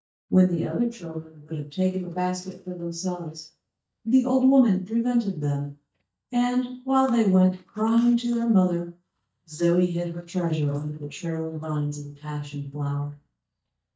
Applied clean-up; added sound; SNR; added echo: neural mask model DeepFilterNet 3.